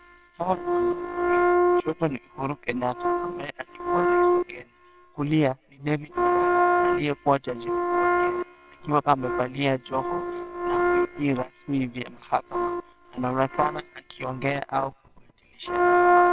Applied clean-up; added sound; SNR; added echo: neural separator model SepFormer WHAMR!.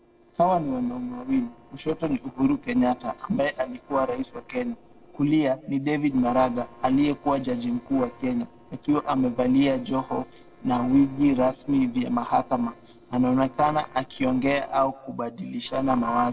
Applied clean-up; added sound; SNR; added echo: neural separator model SepFormer DNS4.